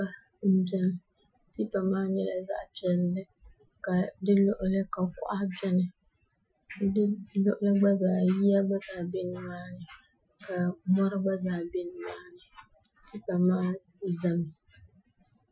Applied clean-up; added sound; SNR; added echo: classical method Wiener filter.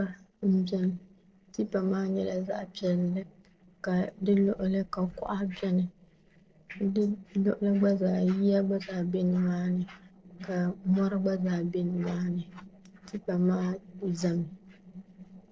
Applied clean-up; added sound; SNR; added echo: neural separator model SepFormer DNS4.